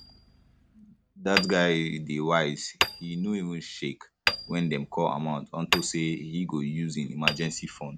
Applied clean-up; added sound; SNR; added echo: none; Hammer; 5 dB; none.